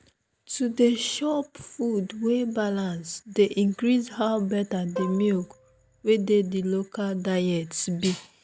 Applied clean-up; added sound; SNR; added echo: none; Plucked string instrument; 15 dB; none.